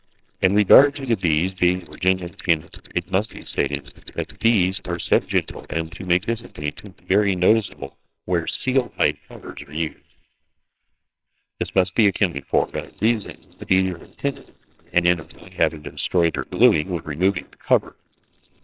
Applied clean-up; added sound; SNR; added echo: neural separator model SepFormer WHAMR!.